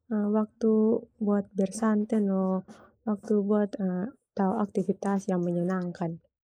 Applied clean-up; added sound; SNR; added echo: neural mask model Resemble Enhance denoiser.